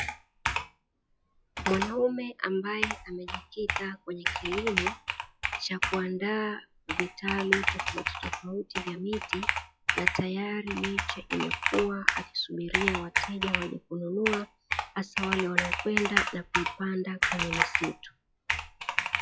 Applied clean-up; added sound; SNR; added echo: classical method log-MMSE.